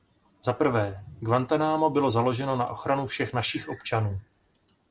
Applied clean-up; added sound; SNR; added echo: none; none; none; none.